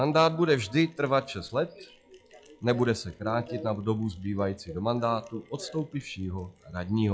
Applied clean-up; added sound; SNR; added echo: classical method log-MMSE.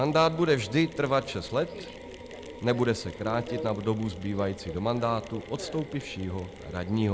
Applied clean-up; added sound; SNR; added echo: none; Subway, metro, underground + Mechanisms; 13 dB; none.